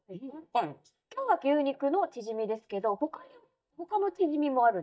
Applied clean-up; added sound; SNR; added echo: neural mask model DeepFilterNet 3.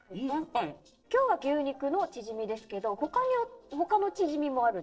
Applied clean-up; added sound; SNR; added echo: neural separator model SepFormer DNS4.